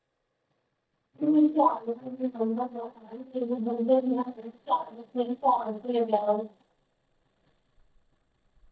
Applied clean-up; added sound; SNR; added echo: neural mask model DeepFilterNet 3.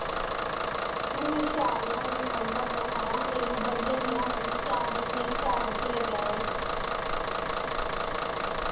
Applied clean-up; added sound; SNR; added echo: none; Bus / Engine; -4 dB; reverberation time 0.8 s.